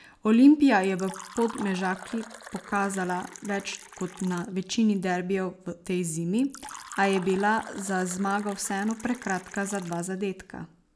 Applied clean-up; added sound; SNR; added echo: none; Fill (with liquid); 18 dB; none.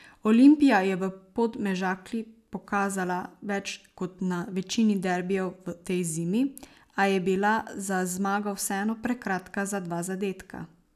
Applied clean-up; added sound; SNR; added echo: none; none; none; none.